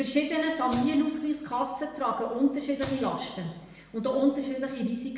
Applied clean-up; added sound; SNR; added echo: none; Explosion; 18 dB; reverberation time 1.0 s.